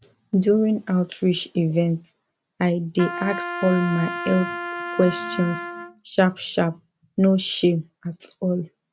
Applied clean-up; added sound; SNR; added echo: none; Trumpet; 8 dB; none.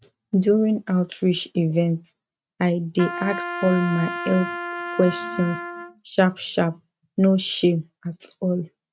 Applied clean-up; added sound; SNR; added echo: neural mask model RNNoise.